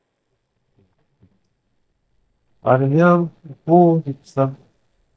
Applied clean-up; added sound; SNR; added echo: neural mask model DeepFilterNet 3.